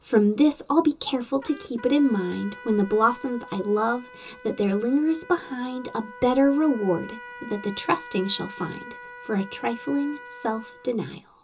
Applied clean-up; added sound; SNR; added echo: none; Trumpet; 18 dB; reverberation time 0.2 s.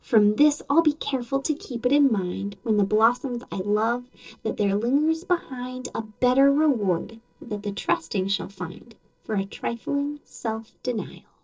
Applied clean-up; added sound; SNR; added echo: neural separator model SepFormer DNS4.